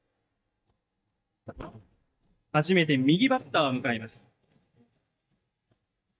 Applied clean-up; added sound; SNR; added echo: neural mask model DeepFilterNet 3.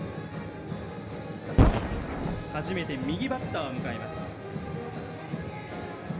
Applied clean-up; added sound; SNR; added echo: none; Boom; -4 dB; reverberation time 2.0 s.